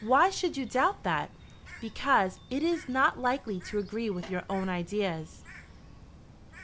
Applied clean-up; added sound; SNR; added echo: none; Bird; 19 dB; none.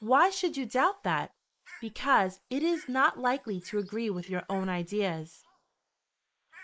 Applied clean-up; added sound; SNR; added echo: neural mask model Resemble Enhance denoiser.